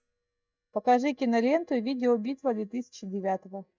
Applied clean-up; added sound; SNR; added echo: neural mask model DeepFilterNet 3.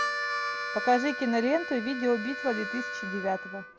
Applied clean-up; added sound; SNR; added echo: none; Harmonica; 4 dB; none.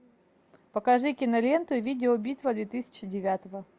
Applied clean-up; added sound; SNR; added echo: none; none; none; none.